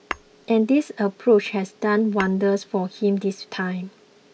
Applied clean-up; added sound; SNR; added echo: none; Tap / Hammer; 19 dB; none.